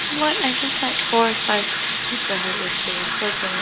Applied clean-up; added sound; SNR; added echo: none; Sink (filling or washing) / Water tap, faucet; -1 dB; none.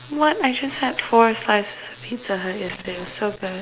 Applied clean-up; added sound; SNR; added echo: none; none; none; none.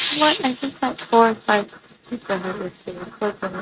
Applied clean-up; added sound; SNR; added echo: neural mask model RNNoise.